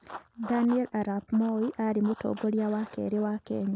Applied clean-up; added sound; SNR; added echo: none; Run; 18 dB; none.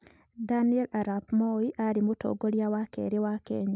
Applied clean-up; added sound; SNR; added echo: none; none; none; none.